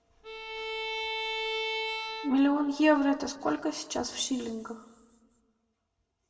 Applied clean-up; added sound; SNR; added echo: none; Bowed string instrument; 5 dB; reverberation time 1.3 s.